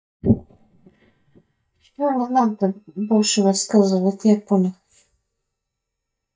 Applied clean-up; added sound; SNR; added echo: neural mask model DeepFilterNet 3.